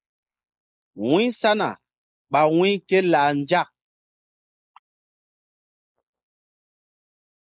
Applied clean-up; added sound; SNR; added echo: neural mask model Resemble Enhance denoiser.